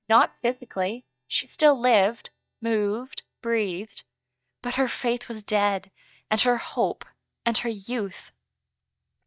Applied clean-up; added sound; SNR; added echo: neural mask model DeepFilterNet 3.